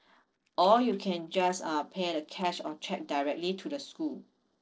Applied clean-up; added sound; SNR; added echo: neural separator model SepFormer DNS4.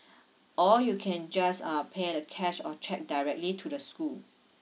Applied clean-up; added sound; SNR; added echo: none; none; none; none.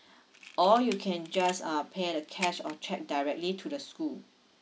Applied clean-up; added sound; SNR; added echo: none; Camera; 15 dB; none.